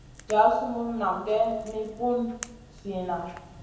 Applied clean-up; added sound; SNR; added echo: none; Crack / Crackle; 19 dB; reverberation time 0.9 s.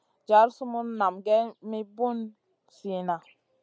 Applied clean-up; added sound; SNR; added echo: none; none; none; none.